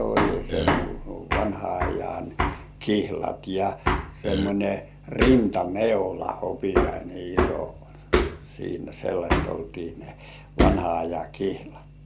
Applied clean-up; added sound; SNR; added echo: none; Hammer + Burping, eructation; 1 dB; none.